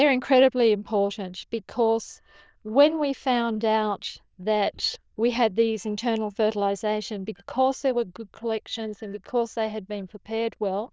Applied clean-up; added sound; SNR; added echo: neural diffusion model UNIVERSE++.